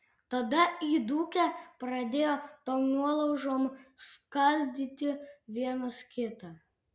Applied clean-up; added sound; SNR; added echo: none; none; none; none.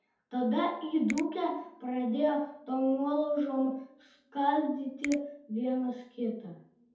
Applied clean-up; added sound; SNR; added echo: none; Finger snapping; 17 dB; reverberation time 0.6 s.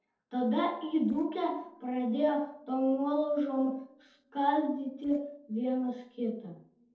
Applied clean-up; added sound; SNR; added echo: neural separator model SepFormer DNS4.